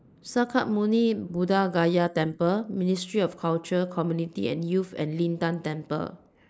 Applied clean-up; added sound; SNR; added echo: neural mask model Resemble Enhance denoiser.